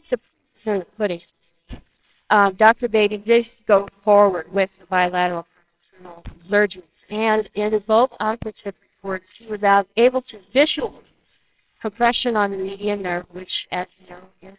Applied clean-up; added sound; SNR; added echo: neural separator model SepFormer WHAMR!.